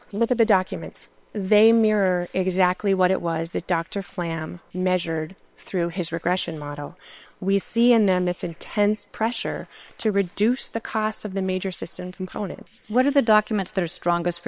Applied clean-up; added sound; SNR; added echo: neural separator model SepFormer WHAM!.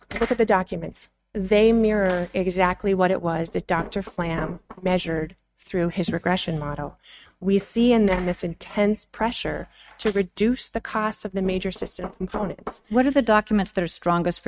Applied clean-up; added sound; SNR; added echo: neural mask model RNNoise.